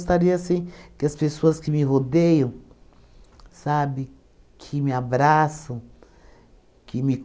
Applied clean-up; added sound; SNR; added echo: none; none; none; none.